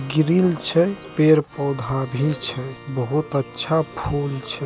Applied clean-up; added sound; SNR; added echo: none; Organ; 20 dB; none.